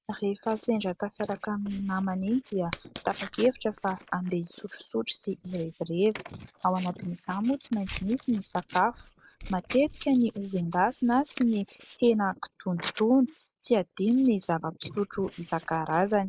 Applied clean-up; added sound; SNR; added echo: neural mask model Resemble Enhance denoiser.